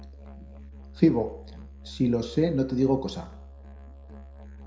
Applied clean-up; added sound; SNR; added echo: none; Musical instrument; 15 dB; reverberation time 0.5 s.